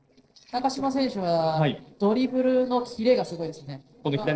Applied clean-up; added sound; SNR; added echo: neural separator model SepFormer DNS4.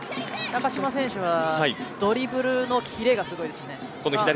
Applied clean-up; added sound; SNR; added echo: none; none; none; none.